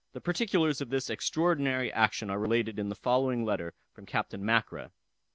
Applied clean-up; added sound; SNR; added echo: none; none; none; none.